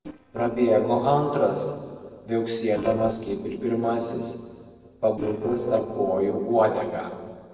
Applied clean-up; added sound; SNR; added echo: neural separator model SepFormer DNS4.